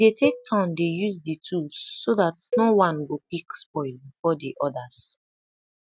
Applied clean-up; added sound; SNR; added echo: neural mask model RNNoise.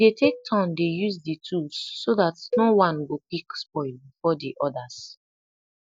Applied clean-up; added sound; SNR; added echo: neural mask model DeepFilterNet 3.